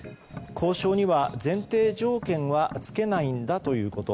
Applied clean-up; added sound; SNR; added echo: none; Tap; 18 dB; none.